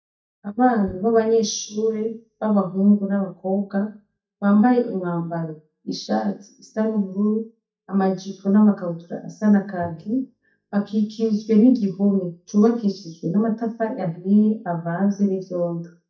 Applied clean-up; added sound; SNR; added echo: neural mask model DeepFilterNet 3.